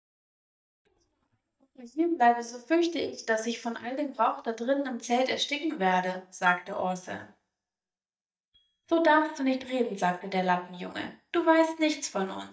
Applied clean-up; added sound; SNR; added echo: neural mask model DeepFilterNet 3.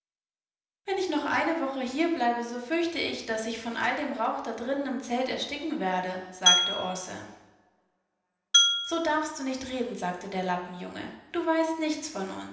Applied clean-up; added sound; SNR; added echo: none; Glass; -3 dB; reverberation time 0.9 s.